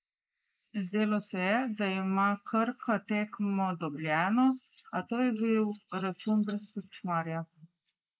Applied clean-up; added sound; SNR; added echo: neural mask model Resemble Enhance denoiser.